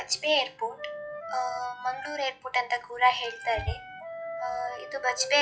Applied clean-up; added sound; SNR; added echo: classical method log-MMSE.